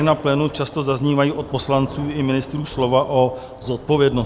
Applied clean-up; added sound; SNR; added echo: none; Thunder / Rain; 18 dB; none.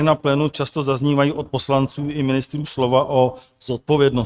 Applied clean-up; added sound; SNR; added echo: neural mask model RNNoise.